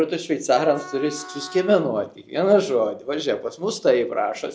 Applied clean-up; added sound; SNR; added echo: none; Trumpet; 18 dB; none.